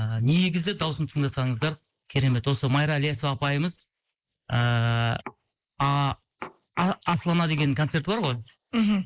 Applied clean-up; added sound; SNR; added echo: neural mask model Resemble Enhance denoiser.